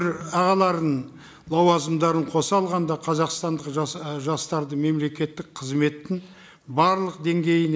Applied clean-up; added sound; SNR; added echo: neural mask model Resemble Enhance denoiser.